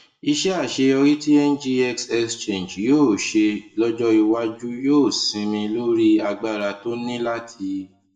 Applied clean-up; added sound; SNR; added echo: none; none; none; reverberation time 0.5 s.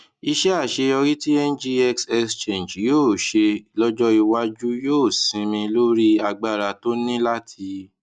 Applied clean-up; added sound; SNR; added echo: none; none; none; none.